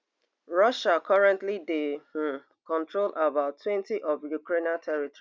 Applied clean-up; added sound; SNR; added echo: none; none; none; none.